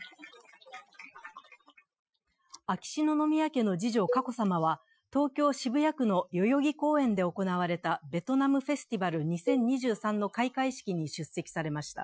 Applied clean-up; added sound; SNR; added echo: classical method Wiener filter.